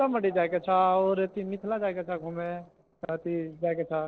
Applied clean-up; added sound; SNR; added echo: neural separator model SepFormer DNS4.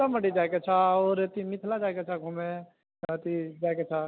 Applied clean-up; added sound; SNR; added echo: none; none; none; none.